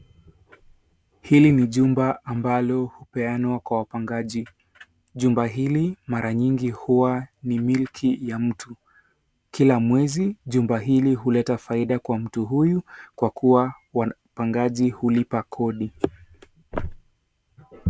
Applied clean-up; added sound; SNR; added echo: none; none; none; none.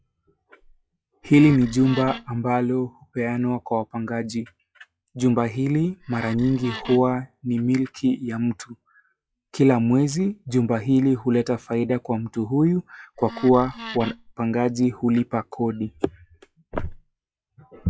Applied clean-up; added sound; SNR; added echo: classical method log-MMSE.